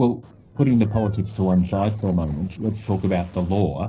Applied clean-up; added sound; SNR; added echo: neural separator model SepFormer DNS4.